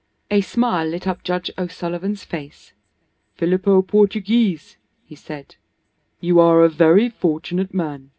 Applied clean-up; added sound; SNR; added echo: none; none; none; reverberation time 0.3 s.